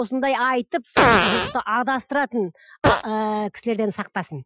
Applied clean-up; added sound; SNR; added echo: classical method Wiener filter.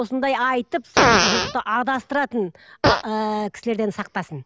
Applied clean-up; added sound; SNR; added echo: none; Fart; 0 dB; none.